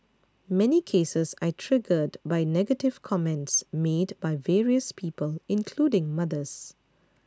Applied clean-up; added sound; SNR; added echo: none; none; none; none.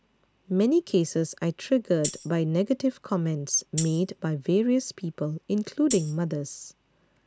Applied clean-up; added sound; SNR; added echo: none; Tambourine; 13 dB; none.